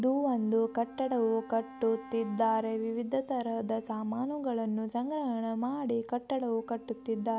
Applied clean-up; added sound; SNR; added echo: none; Wind instrument, woodwind instrument; 20 dB; none.